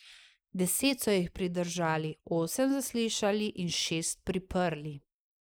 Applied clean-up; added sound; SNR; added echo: neural mask model Resemble Enhance denoiser.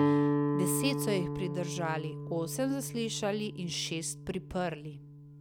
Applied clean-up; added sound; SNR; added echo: none; Guitar; -1 dB; none.